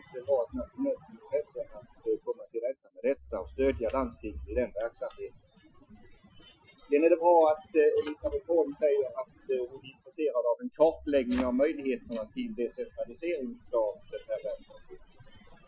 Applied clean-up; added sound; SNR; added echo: classical method Wiener filter.